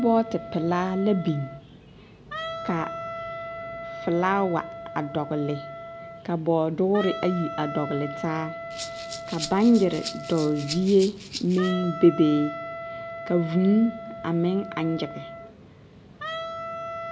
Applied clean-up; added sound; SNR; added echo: none; Rattle (instrument) + Wind instrument, woodwind instrument; 10 dB; none.